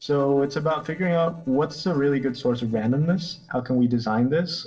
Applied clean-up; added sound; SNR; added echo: neural separator model SepFormer DNS4.